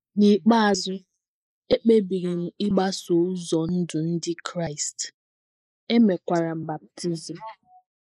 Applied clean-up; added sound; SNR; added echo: neural mask model Resemble Enhance denoiser.